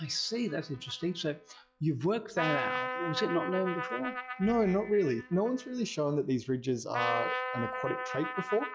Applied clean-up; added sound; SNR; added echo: classical method log-MMSE.